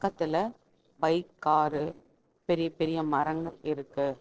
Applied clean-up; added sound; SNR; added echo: neural separator model SepFormer DNS4.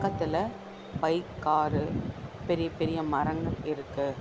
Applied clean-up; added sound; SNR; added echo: none; Bowed string instrument; 17 dB; none.